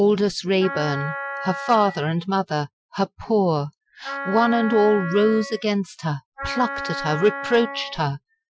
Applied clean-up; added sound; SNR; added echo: classical method Wiener filter.